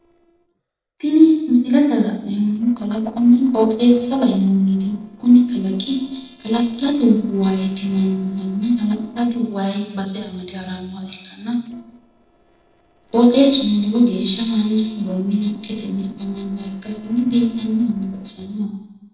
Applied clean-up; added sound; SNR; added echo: neural separator model SepFormer DNS4.